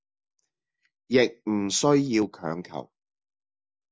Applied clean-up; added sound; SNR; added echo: none; none; none; none.